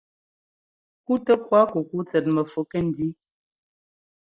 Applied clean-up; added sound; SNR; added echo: neural mask model DeepFilterNet 3.